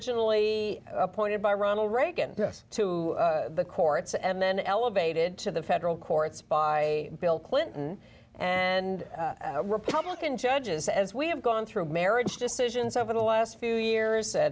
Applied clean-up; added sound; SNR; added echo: none; none; none; none.